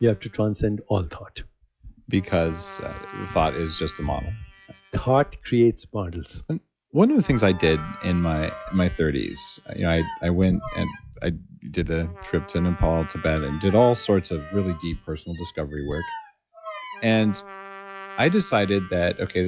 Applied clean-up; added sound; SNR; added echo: classical method log-MMSE.